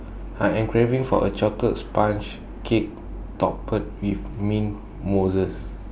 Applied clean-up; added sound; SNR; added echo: none; none; none; none.